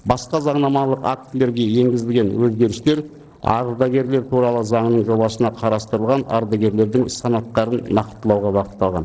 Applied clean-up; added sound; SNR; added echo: neural separator model SepFormer DNS4.